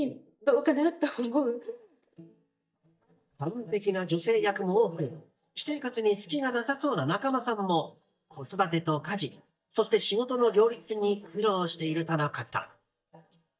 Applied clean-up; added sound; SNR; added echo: neural mask model DeepFilterNet 3.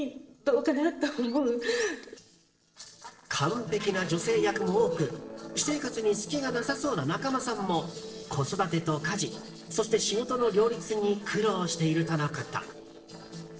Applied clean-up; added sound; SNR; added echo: neural separator model SepFormer DNS4.